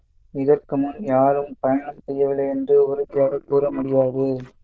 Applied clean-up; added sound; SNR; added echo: neural diffusion model UNIVERSE++.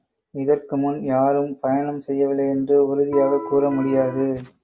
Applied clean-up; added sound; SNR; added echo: none; Electric guitar; 11 dB; none.